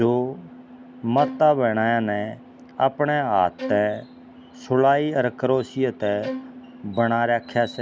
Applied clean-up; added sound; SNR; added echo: none; Bowed string instrument; 14 dB; none.